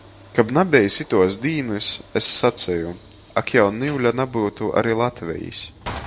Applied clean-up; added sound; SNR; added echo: none; Sliding door / Train; 20 dB; none.